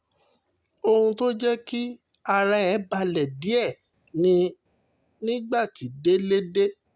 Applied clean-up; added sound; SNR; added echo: none; none; none; none.